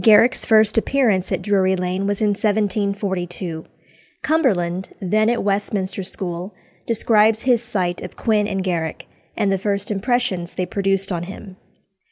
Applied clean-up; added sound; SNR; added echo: none; none; none; none.